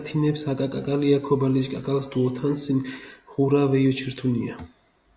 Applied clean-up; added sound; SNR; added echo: none; none; none; none.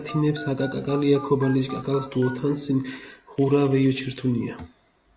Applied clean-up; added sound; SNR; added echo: none; Telephone; 19 dB; none.